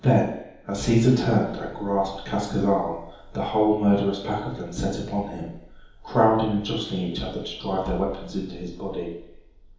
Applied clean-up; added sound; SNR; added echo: none; none; none; reverberation time 2.2 s.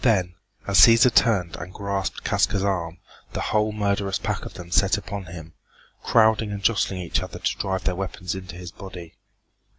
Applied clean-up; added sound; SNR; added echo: none; none; none; none.